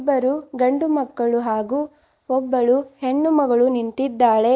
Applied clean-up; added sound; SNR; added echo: none; none; none; none.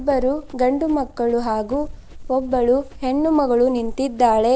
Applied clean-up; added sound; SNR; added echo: none; Run; 14 dB; none.